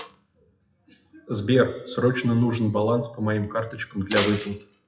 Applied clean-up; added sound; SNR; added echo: classical method WPE with log-MMSE.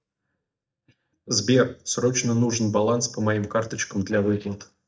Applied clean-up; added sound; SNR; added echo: neural mask model DeepFilterNet 3.